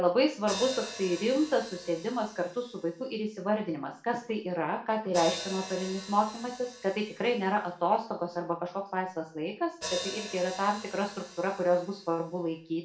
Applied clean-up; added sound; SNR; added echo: none; Hi-hat; 14 dB; reverberation time 0.4 s.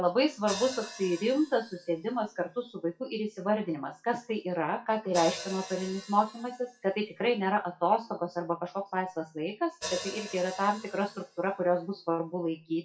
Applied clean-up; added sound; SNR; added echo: classical method WPE with log-MMSE.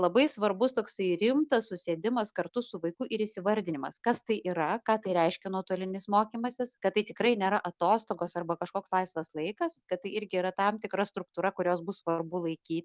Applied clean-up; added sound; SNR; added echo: none; none; none; none.